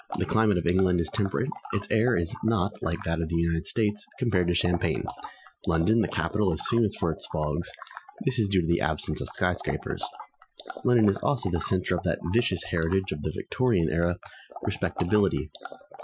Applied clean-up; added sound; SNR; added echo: classical method Wiener filter.